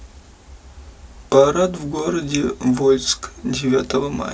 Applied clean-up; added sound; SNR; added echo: none; none; none; none.